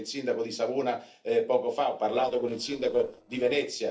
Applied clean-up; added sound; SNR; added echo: neural separator model SepFormer DNS4.